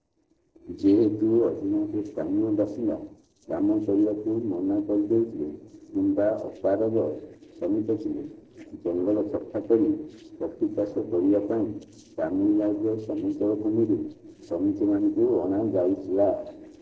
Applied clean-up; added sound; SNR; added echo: neural separator model SepFormer DNS4.